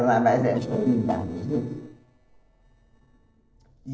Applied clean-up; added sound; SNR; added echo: neural separator model SepFormer DNS4.